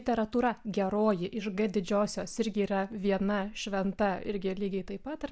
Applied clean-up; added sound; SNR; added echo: none; none; none; none.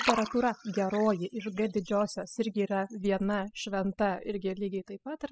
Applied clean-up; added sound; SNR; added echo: classical method spectral subtraction.